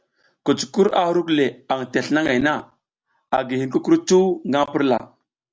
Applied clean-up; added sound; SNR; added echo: none; none; none; none.